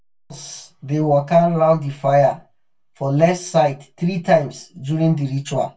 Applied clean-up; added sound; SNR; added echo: none; none; none; reverberation time 0.1 s.